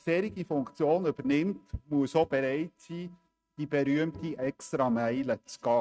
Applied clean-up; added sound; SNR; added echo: neural mask model RNNoise.